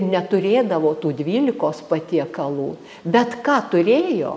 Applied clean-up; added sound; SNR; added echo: none; none; none; none.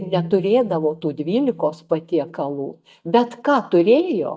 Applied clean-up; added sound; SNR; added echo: neural mask model DeepFilterNet 3.